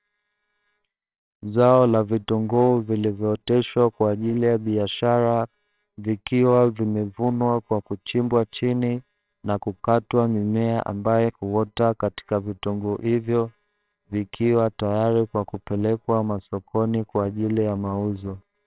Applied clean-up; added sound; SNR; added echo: neural separator model SepFormer WHAMR!.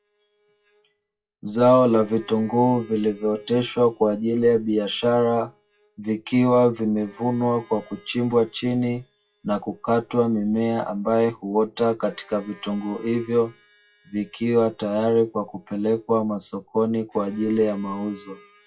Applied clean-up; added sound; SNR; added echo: classical method WPE with log-MMSE.